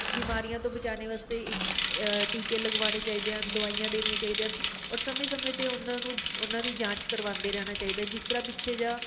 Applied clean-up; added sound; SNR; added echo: none; Bicycle; -3 dB; none.